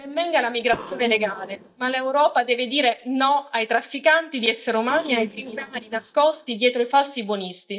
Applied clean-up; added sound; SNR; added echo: neural mask model DeepFilterNet 3.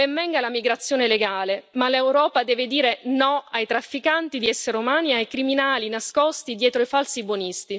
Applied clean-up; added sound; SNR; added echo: none; none; none; none.